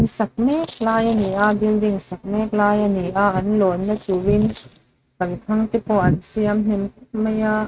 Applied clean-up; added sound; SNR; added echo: neural mask model RNNoise.